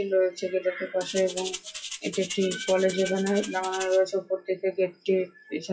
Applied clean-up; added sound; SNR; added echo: classical method WPE with log-MMSE.